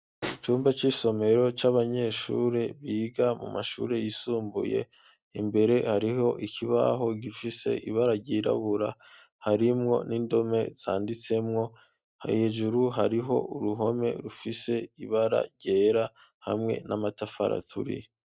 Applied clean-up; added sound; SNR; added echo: neural mask model RNNoise.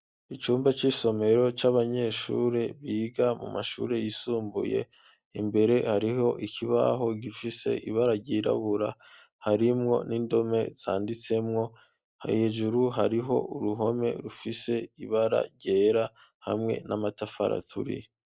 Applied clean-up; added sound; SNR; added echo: none; none; none; none.